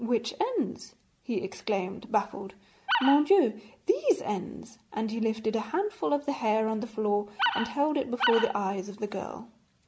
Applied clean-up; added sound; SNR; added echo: none; Animal; 2 dB; none.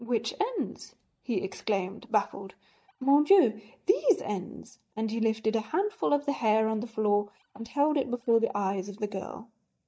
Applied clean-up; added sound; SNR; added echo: neural mask model DeepFilterNet 3.